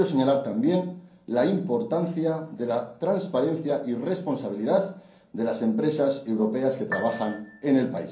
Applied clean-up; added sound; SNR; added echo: none; Piano; 12 dB; reverberation time 0.6 s.